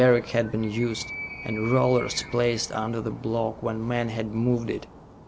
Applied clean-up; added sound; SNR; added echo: none; Animal; 15 dB; none.